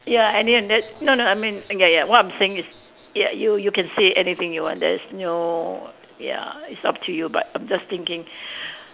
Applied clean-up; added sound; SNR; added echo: none; none; none; none.